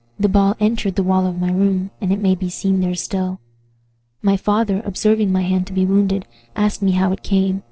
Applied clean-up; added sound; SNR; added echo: neural separator model SepFormer DNS4.